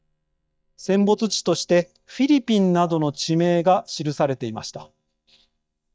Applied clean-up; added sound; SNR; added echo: neural mask model DeepFilterNet 3.